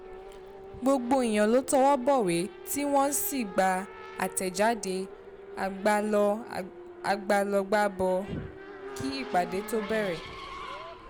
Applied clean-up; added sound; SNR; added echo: none; Race car, auto racing / Accelerating, revving, vroom; 14 dB; none.